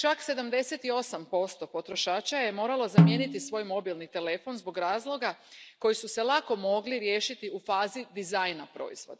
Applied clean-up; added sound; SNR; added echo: none; Snare drum; -5 dB; none.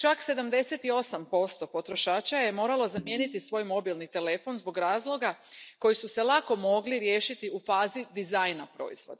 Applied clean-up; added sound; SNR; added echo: neural mask model DeepFilterNet 3.